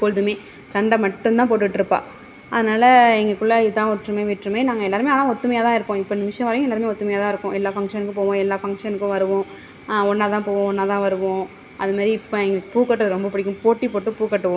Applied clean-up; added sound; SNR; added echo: none; none; none; none.